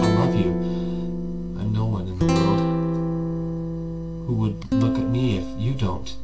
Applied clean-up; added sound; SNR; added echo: none; Guitar; -2 dB; reverberation time 0.2 s.